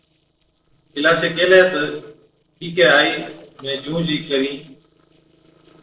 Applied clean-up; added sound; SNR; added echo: neural separator model SepFormer DNS4.